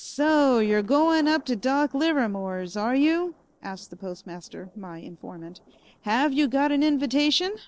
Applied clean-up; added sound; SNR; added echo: neural separator model SepFormer DNS4.